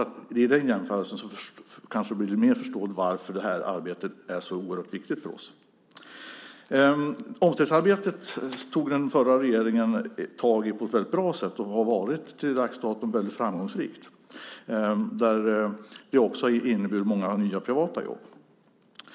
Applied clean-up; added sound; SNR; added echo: none; none; none; none.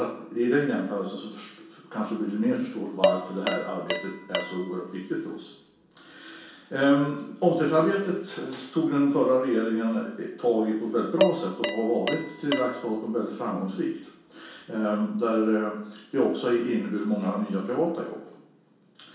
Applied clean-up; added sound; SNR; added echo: none; Dishes, pots, and pans; 6 dB; reverberation time 0.6 s.